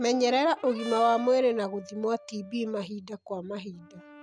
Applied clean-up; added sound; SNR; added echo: none; Brass instrument; 18 dB; none.